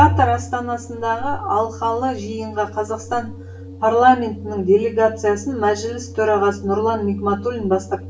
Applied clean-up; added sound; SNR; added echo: none; Organ; 11 dB; reverberation time 0.3 s.